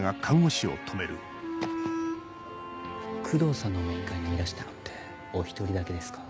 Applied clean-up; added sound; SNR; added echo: none; none; none; none.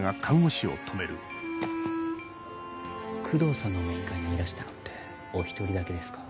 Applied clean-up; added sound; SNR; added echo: none; Keyboard (musical); 17 dB; none.